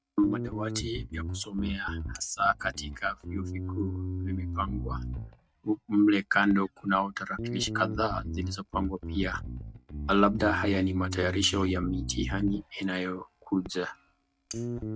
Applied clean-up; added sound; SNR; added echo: neural mask model RNNoise.